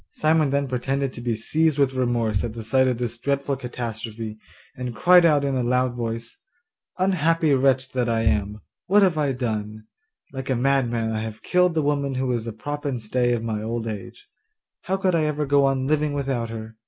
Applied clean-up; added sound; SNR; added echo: none; none; none; none.